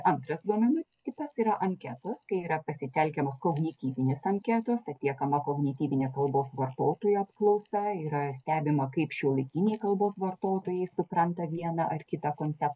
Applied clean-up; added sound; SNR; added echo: none; Bell; 13 dB; none.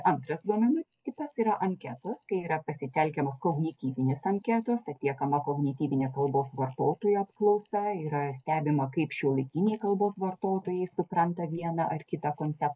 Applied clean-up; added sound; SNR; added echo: neural mask model Resemble Enhance denoiser.